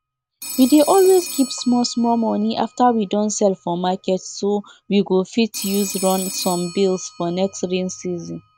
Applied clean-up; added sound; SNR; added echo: none; Telephone; 15 dB; none.